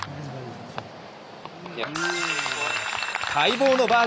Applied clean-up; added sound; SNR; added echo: none; none; none; none.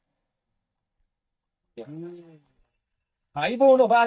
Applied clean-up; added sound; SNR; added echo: neural mask model DeepFilterNet 3.